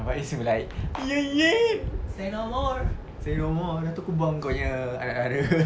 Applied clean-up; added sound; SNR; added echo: none; none; none; none.